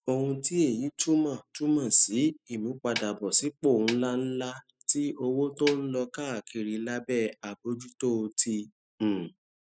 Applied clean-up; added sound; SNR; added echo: classical method spectral subtraction.